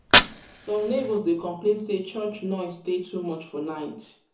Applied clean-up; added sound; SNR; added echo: none; Fire; -1 dB; reverberation time 0.6 s.